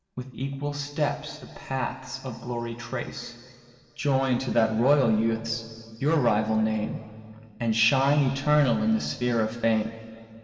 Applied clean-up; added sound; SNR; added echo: none; none; none; reverberation time 2.2 s.